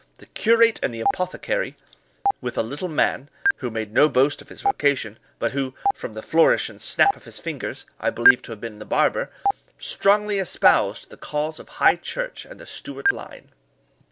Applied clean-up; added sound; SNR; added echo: none; Stream; 5 dB; none.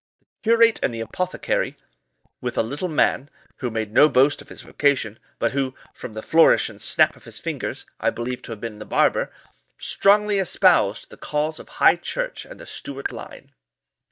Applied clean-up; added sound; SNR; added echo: neural mask model DeepFilterNet 3.